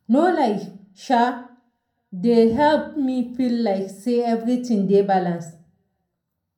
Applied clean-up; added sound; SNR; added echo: none; none; none; reverberation time 0.5 s.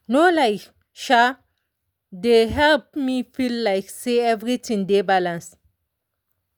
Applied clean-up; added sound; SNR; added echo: none; none; none; none.